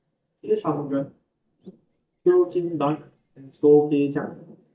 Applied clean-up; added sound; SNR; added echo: neural mask model DeepFilterNet 3.